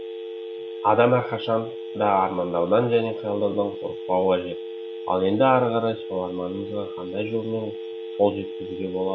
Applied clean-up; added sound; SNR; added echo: none; Telephone; 9 dB; none.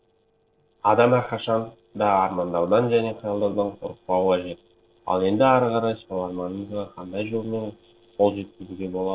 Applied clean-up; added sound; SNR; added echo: neural separator model SepFormer DNS4.